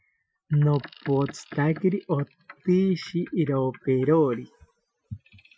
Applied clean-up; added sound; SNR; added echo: classical method Wiener filter.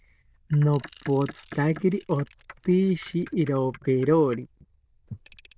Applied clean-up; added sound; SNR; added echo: neural diffusion model UNIVERSE++.